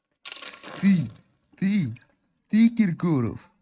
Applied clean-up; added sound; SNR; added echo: neural mask model RNNoise.